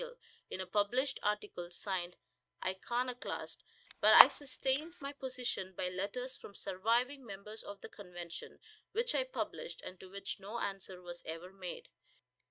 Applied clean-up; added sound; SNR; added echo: neural mask model RNNoise.